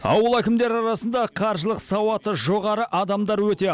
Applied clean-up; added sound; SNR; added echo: none; none; none; none.